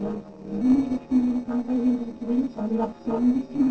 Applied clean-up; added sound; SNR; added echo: neural separator model SepFormer DNS4.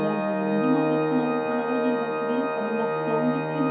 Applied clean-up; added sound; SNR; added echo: none; Organ; -2 dB; reverberation time 0.3 s.